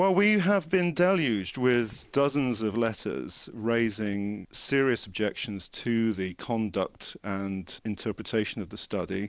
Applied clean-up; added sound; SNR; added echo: none; none; none; none.